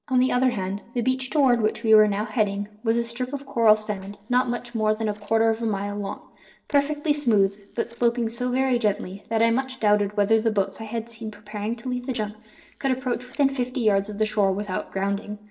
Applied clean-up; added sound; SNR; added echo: neural separator model SepFormer DNS4.